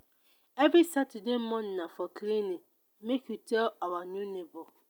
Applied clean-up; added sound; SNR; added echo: none; none; none; none.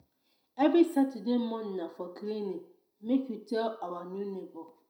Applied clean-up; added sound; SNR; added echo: none; none; none; reverberation time 0.5 s.